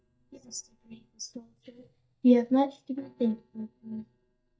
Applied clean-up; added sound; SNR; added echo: neural mask model DeepFilterNet 3.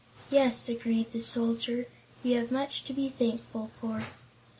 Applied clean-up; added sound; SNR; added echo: none; none; none; none.